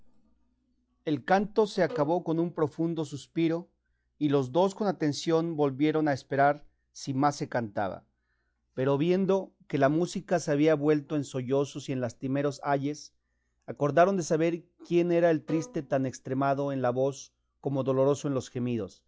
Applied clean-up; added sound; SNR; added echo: classical method log-MMSE.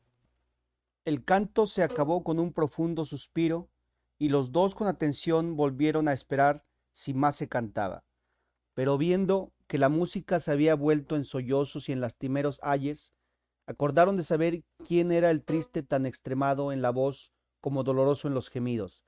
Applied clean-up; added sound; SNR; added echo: neural mask model RNNoise.